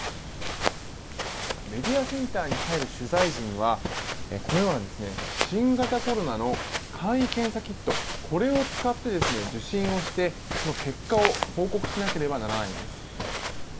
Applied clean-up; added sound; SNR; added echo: none; Walk, footsteps; 3 dB; none.